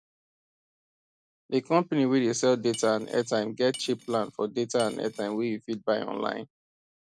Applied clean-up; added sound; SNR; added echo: none; Cutlery, silverware / Dishes, pots, and pans; 18 dB; none.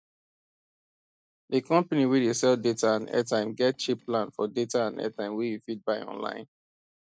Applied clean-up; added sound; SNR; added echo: neural mask model DeepFilterNet 3.